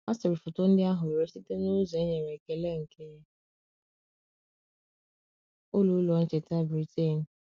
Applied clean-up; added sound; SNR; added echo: none; none; none; none.